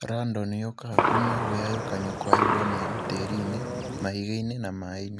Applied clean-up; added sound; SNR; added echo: none; Gunshot, gunfire; -4 dB; none.